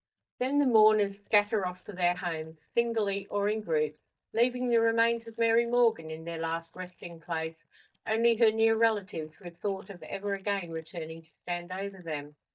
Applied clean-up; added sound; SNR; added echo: neural mask model DeepFilterNet 3.